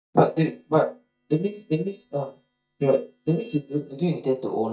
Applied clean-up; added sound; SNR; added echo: neural mask model DeepFilterNet 3.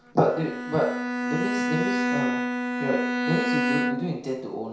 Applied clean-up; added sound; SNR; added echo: none; Bowed string instrument; -1 dB; reverberation time 0.6 s.